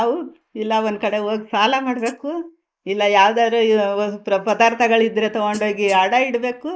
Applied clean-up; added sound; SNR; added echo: neural mask model Resemble Enhance denoiser.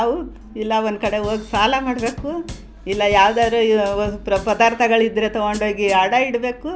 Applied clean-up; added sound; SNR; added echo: none; Drum / Drum kit + Hi-hat; 17 dB; none.